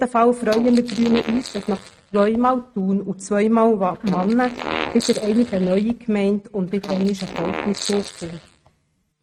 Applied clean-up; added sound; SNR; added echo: neural mask model RNNoise.